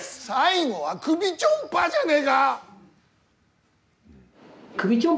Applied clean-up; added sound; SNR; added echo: none; none; none; none.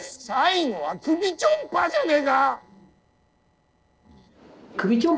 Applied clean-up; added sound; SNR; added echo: neural separator model SepFormer DNS4.